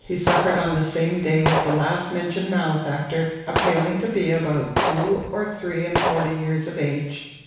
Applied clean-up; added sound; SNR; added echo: none; Gunshot, gunfire; 4 dB; reverberation time 1.1 s.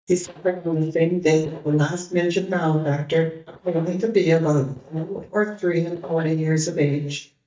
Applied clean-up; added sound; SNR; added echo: neural mask model DeepFilterNet 3.